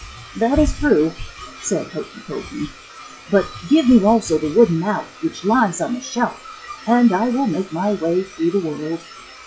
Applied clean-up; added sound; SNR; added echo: classical method log-MMSE.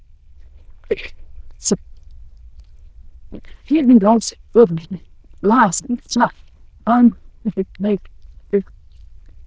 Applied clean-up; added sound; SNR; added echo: neural diffusion model UNIVERSE++.